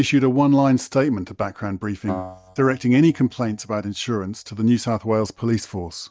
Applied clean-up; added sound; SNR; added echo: neural mask model DeepFilterNet 3.